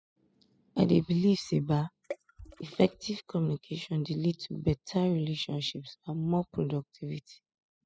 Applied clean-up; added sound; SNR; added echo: classical method spectral subtraction.